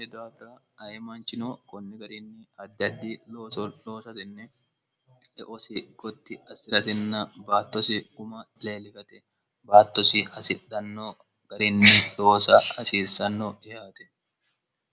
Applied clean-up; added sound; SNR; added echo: none; none; none; none.